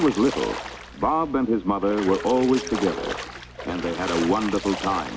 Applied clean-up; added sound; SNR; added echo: none; Splash, splatter + Telephone; 10 dB; none.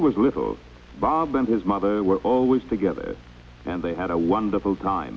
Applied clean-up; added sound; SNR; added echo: none; none; none; none.